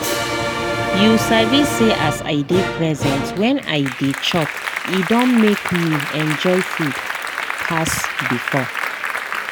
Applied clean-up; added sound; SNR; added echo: none; Applause; 3 dB; none.